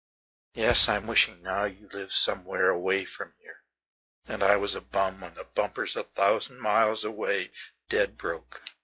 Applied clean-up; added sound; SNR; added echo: classical method log-MMSE.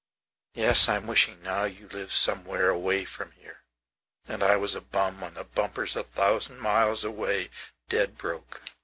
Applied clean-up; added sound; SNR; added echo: none; Thump, thud; 13 dB; none.